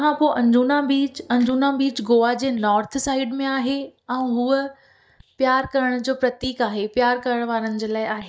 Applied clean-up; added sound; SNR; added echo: neural mask model DeepFilterNet 3.